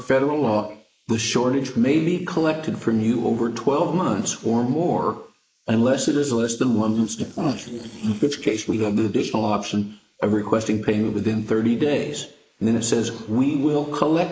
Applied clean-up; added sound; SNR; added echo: neural mask model Resemble Enhance denoiser.